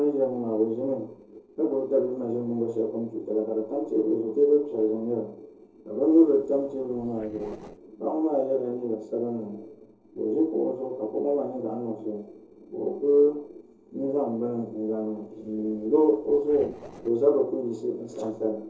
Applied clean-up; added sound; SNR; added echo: neural separator model SepFormer DNS4.